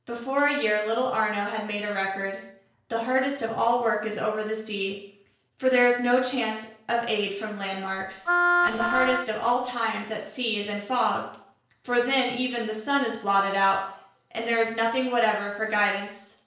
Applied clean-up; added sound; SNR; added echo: neural separator model SepFormer DNS4.